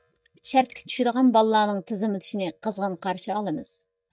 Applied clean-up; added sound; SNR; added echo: neural mask model DeepFilterNet 3.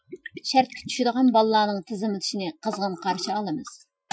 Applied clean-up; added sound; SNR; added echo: classical method Wiener filter.